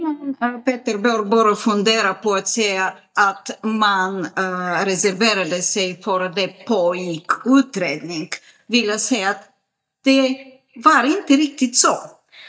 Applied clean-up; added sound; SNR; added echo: neural mask model DeepFilterNet 3.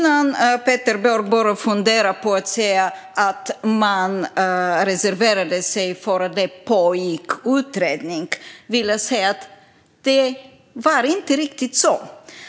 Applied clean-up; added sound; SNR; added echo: none; none; none; none.